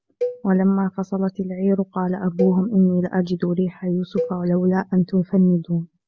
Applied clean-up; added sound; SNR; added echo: none; Cowbell; 13 dB; none.